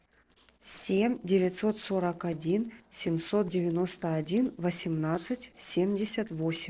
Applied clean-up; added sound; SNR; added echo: neural separator model SepFormer DNS4.